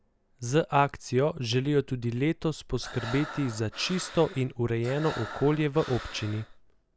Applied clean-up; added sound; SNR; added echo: none; Breathing; 13 dB; none.